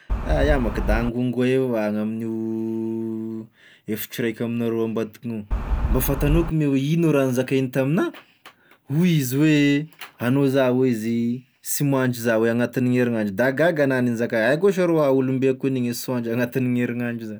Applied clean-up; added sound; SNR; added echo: none; Wind; 1 dB; none.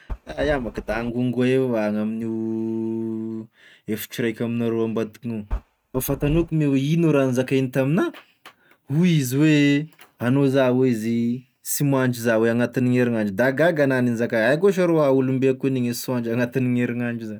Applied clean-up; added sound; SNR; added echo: neural mask model RNNoise.